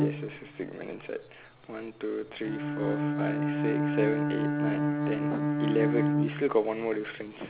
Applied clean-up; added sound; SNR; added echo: none; Bowed string instrument; -2 dB; none.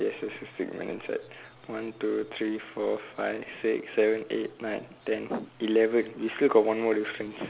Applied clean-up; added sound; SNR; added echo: none; none; none; none.